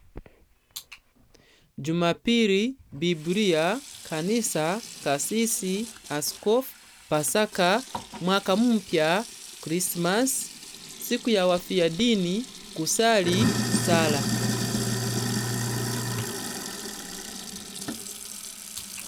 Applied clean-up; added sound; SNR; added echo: none; Sink (filling or washing); 6 dB; none.